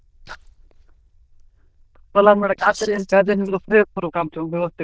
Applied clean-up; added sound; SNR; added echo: neural diffusion model UNIVERSE++.